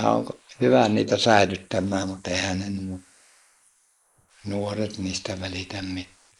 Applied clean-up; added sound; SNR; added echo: neural mask model Resemble Enhance denoiser.